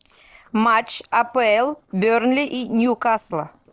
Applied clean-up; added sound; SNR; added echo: neural separator model SepFormer DNS4.